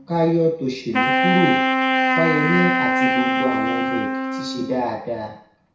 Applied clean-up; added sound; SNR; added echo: none; Wind instrument, woodwind instrument; -2 dB; reverberation time 0.6 s.